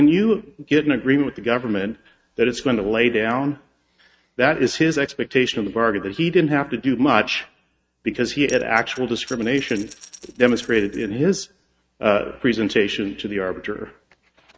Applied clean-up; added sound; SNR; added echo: neural mask model RNNoise.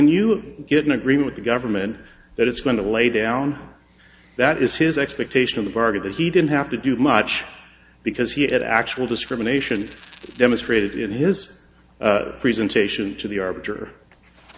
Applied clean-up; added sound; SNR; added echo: none; Coin (dropping); 19 dB; none.